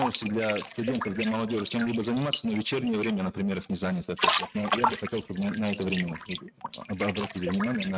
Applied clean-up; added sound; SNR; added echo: neural mask model RNNoise.